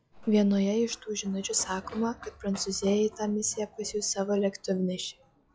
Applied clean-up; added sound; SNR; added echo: classical method log-MMSE.